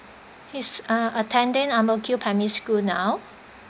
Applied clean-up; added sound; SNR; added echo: none; none; none; none.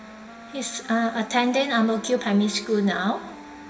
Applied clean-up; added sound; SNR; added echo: none; Wind instrument, woodwind instrument; 19 dB; reverberation time 2.2 s.